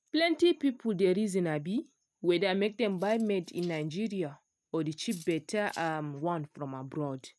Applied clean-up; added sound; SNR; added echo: neural mask model RNNoise.